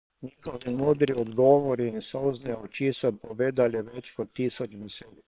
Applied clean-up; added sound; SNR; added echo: neural separator model SepFormer WHAM!.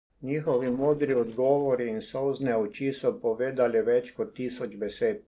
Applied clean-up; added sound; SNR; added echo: neural separator model SepFormer DNS4.